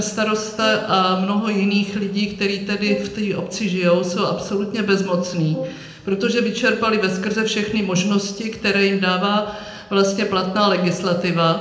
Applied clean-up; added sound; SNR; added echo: none; Brass instrument; 16 dB; reverberation time 0.7 s.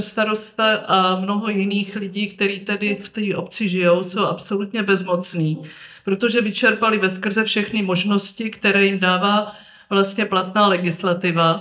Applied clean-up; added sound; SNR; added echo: neural mask model DeepFilterNet 3.